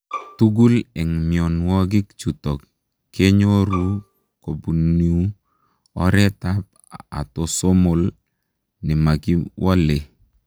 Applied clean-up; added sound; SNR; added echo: none; Bowed string instrument; 15 dB; none.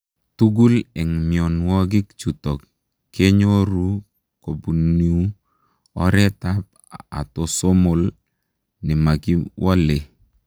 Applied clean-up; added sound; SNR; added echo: none; none; none; none.